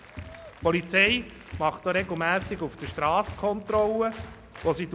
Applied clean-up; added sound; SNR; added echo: none; Applause; 15 dB; none.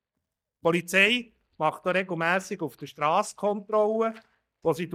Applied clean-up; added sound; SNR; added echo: neural mask model DeepFilterNet 3.